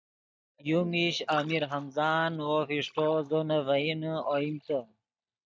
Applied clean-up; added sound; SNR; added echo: neural mask model DeepFilterNet 3.